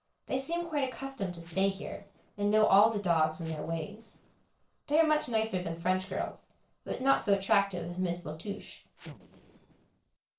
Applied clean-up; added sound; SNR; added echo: neural separator model SepFormer DNS4.